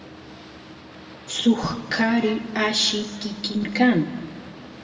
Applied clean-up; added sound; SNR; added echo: none; Boat, Water vehicle; 18 dB; reverberation time 1.5 s.